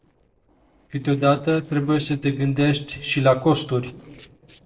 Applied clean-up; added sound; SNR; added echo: neural separator model SepFormer DNS4.